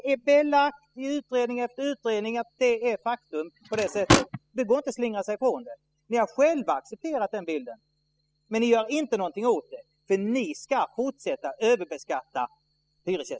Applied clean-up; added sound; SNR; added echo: classical method spectral subtraction.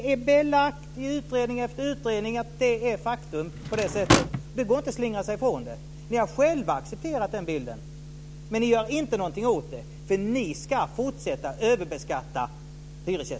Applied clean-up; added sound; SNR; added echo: none; Drawer open or close / Wood; 0 dB; none.